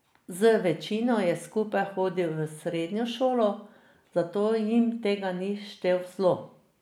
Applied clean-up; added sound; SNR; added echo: none; none; none; none.